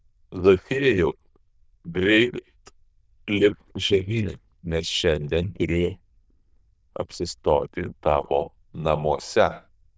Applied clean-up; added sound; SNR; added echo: neural diffusion model UNIVERSE++.